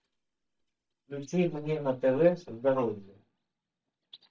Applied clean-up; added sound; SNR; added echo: neural mask model DeepFilterNet 3.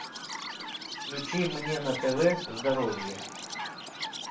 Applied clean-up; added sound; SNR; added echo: none; Chirp, tweet; 6 dB; reverberation time 0.3 s.